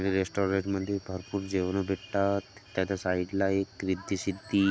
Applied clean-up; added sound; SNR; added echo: none; none; none; none.